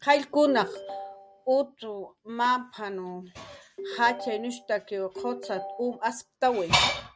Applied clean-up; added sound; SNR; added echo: none; Ringtone; 12 dB; none.